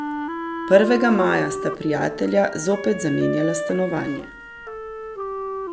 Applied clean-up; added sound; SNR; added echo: none; Wind instrument, woodwind instrument; 8 dB; none.